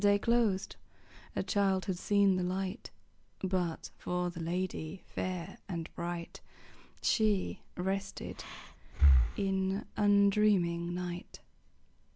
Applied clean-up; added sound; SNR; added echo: none; Breathing; -1 dB; none.